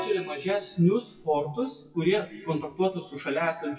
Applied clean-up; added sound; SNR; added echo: classical method WPE with log-MMSE.